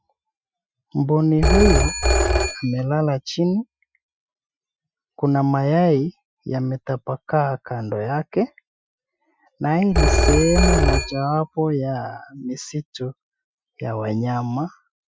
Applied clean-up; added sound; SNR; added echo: classical method Wiener filter.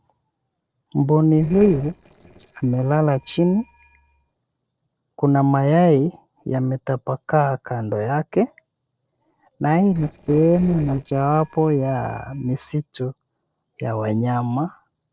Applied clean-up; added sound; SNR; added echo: neural separator model SepFormer DNS4.